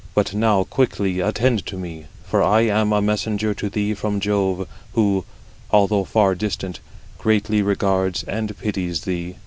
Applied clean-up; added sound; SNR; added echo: none; none; none; none.